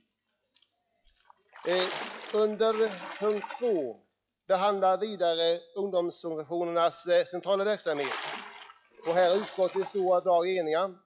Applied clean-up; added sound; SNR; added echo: classical method log-MMSE.